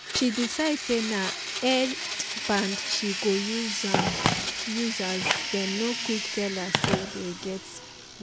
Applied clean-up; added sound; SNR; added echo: none; Telephone + Domestic sounds, home sounds; 1 dB; none.